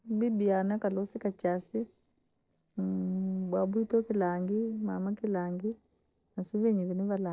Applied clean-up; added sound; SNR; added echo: neural separator model SepFormer DNS4.